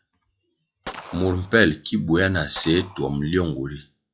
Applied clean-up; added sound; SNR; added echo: classical method log-MMSE.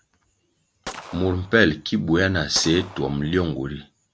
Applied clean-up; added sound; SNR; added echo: none; Gunshot, gunfire; 18 dB; none.